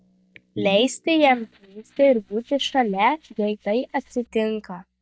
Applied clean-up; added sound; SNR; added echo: neural mask model DeepFilterNet 3.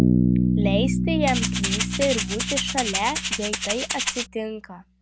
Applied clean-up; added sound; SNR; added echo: none; Rattle (instrument) + Bass guitar; -4 dB; none.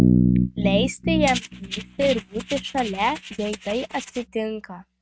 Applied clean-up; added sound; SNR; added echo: neural mask model RNNoise.